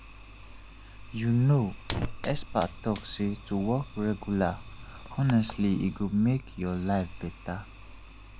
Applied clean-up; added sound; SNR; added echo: none; Fire; 11 dB; none.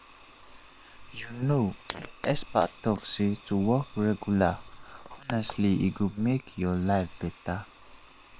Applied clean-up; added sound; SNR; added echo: neural separator model SepFormer WHAM!.